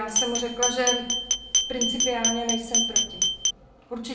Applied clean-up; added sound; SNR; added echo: none; Glass; -4 dB; reverberation time 0.6 s.